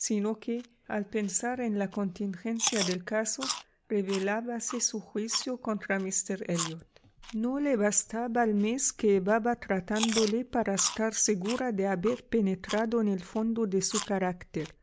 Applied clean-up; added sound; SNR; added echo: none; Chewing, mastication; 12 dB; none.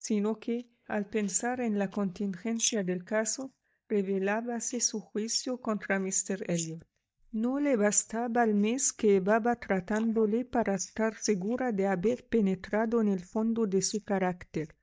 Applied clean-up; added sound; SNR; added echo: neural mask model DeepFilterNet 3.